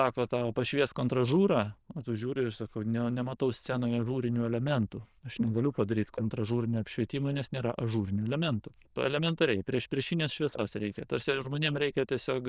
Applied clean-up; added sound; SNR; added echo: neural diffusion model UNIVERSE++.